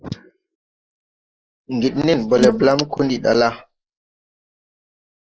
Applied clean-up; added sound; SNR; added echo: neural mask model Resemble Enhance denoiser.